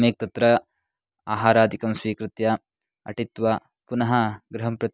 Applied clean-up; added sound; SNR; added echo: none; none; none; none.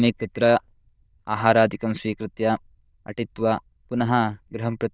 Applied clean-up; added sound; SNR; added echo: neural diffusion model UNIVERSE++.